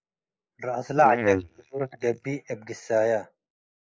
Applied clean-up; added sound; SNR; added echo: neural mask model Resemble Enhance denoiser.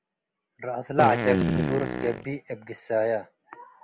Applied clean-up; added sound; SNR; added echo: none; Fart; -2 dB; none.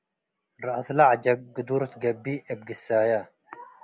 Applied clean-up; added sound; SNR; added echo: none; none; none; none.